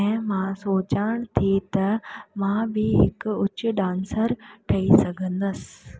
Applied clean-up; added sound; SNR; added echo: none; none; none; none.